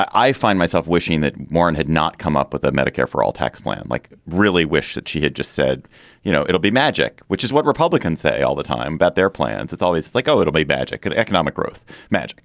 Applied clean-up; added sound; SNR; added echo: none; none; none; none.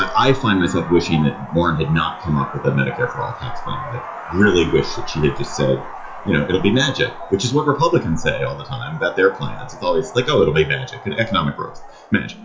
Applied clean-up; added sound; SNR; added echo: classical method WPE with log-MMSE.